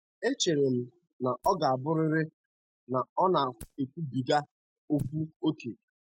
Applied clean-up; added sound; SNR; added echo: neural mask model RNNoise.